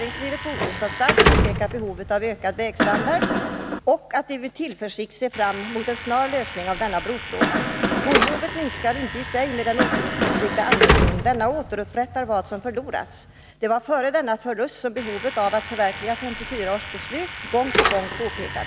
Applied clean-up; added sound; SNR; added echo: none; Cough + Slam / Alarm; 0 dB; none.